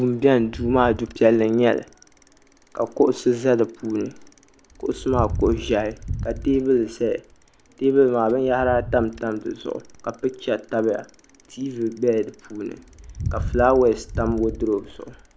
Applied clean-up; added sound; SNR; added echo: none; Bicycle; 12 dB; none.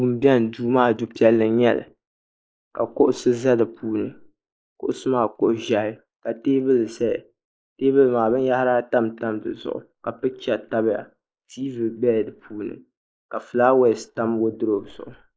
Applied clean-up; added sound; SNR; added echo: neural mask model Resemble Enhance denoiser.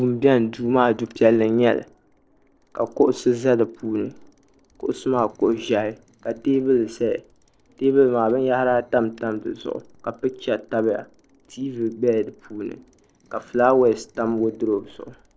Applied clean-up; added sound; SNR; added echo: neural separator model SepFormer DNS4.